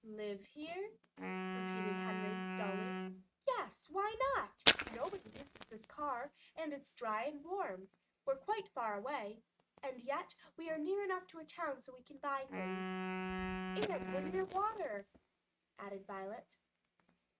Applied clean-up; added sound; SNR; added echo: neural mask model RNNoise.